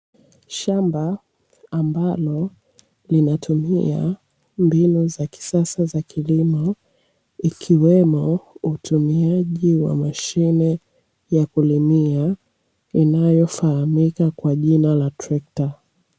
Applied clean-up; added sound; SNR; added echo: none; none; none; none.